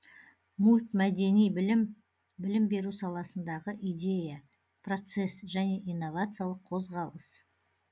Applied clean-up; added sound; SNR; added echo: none; none; none; none.